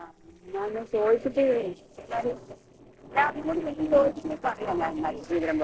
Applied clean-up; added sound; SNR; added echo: neural separator model SepFormer DNS4.